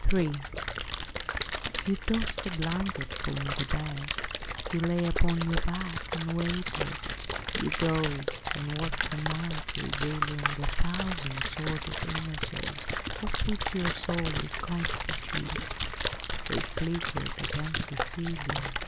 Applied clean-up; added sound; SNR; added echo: none; Splash, splatter; 1 dB; none.